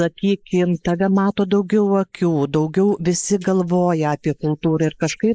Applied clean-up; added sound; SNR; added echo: neural mask model Resemble Enhance denoiser.